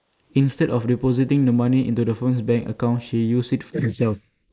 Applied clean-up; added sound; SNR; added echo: neural mask model Resemble Enhance denoiser.